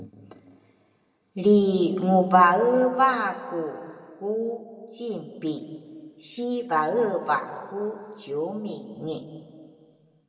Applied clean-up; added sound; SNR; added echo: none; none; none; reverberation time 1.8 s.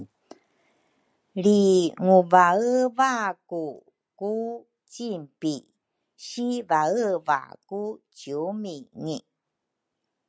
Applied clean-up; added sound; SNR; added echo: none; none; none; none.